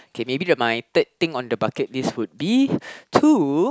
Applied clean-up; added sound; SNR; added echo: none; none; none; none.